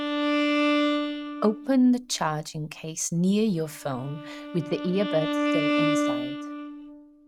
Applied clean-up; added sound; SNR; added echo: neural mask model RNNoise.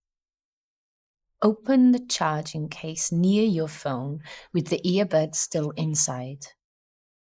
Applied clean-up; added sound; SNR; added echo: neural mask model Resemble Enhance denoiser.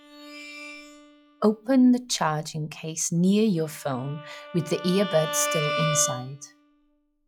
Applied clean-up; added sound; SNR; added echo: classical method log-MMSE.